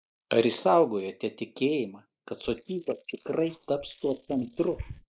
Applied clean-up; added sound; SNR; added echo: neural mask model Resemble Enhance denoiser.